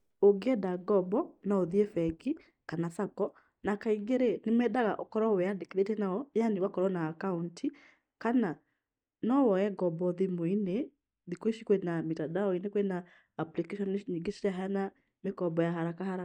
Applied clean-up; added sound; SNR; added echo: neural mask model DeepFilterNet 3.